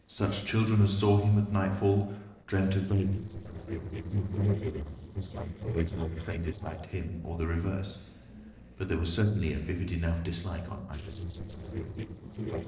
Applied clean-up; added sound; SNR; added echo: neural separator model SepFormer DNS4.